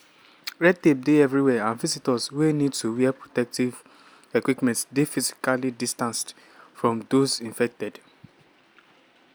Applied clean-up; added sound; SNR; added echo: none; none; none; none.